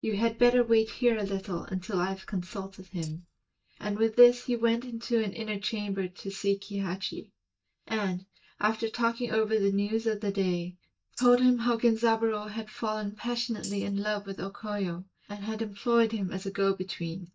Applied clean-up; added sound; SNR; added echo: neural mask model DeepFilterNet 3.